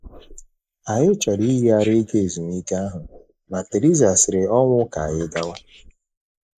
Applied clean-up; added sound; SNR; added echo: neural mask model Resemble Enhance denoiser.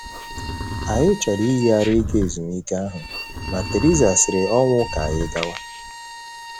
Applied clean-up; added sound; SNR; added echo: none; Bowed string instrument + Livestock, farm animals, working animals; 8 dB; none.